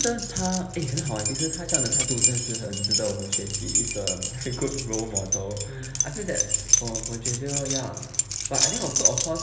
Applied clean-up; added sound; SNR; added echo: none; Keys jangling; -4 dB; reverberation time 1.1 s.